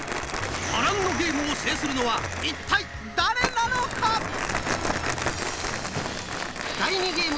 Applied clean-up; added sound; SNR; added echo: none; Crumpling, crinkling; 4 dB; none.